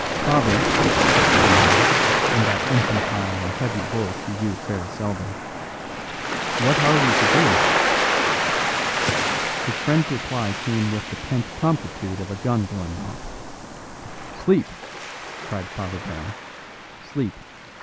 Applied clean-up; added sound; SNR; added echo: none; Waves, surf; -3 dB; none.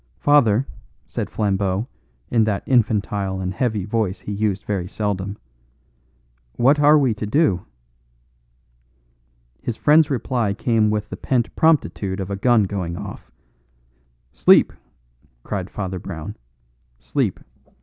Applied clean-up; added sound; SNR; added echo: none; none; none; none.